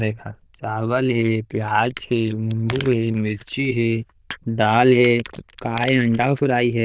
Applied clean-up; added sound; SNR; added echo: neural diffusion model UNIVERSE++.